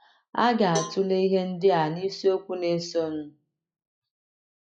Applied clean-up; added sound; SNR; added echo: classical method log-MMSE.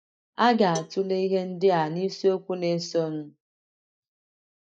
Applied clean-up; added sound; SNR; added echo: neural mask model DeepFilterNet 3.